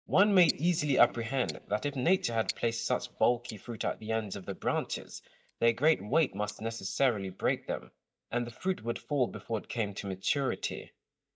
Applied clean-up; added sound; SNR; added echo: neural mask model DeepFilterNet 3.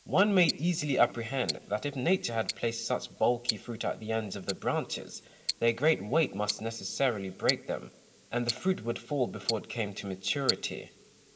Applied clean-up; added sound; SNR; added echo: none; Tick-tock; 11 dB; reverberation time 0.5 s.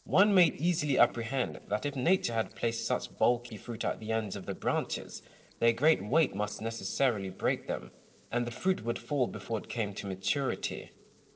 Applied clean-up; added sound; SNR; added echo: neural separator model SepFormer DNS4.